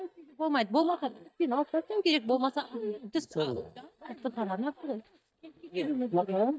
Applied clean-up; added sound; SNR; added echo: neural mask model DeepFilterNet 3.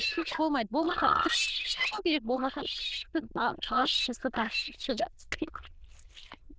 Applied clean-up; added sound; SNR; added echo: neural diffusion model UNIVERSE++.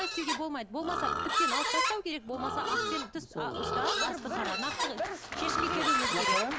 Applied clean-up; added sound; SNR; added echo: none; Livestock, farm animals, working animals; -3 dB; none.